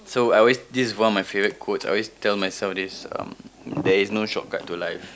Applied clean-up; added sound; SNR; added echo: none; none; none; none.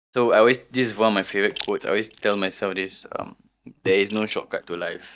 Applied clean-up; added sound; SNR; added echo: neural mask model DeepFilterNet 3.